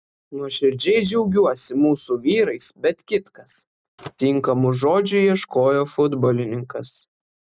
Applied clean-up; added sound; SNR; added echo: neural mask model RNNoise.